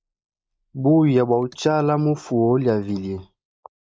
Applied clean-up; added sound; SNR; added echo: neural mask model Resemble Enhance denoiser.